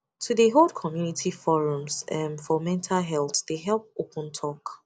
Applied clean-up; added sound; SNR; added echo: none; none; none; none.